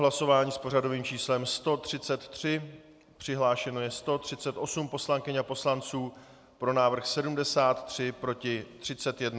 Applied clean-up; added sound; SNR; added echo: none; none; none; none.